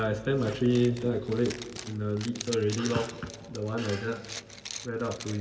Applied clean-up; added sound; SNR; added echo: none; Zipper (clothing); 14 dB; reverberation time 1.8 s.